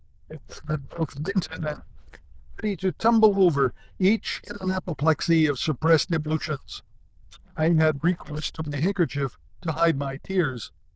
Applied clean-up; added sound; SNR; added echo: neural diffusion model UNIVERSE++.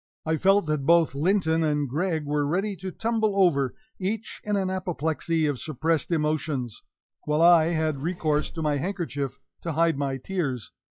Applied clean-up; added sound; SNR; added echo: classical method log-MMSE.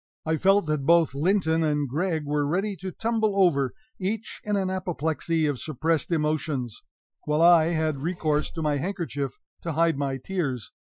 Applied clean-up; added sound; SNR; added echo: classical method Wiener filter.